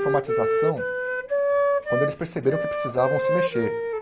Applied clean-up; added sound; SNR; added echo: none; Wind instrument, woodwind instrument; -4 dB; none.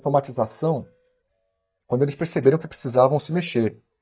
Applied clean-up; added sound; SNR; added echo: neural mask model DeepFilterNet 3.